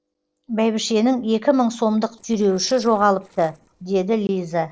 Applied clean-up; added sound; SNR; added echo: neural separator model SepFormer DNS4.